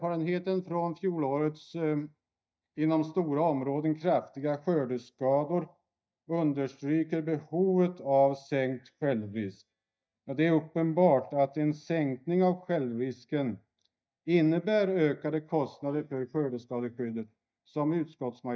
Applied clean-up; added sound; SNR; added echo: neural mask model DeepFilterNet 3.